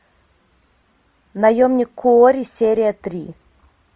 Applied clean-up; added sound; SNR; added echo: none; none; none; none.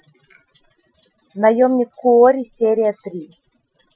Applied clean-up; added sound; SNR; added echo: classical method Wiener filter.